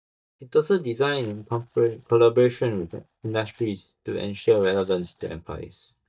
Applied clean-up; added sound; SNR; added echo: neural mask model DeepFilterNet 3.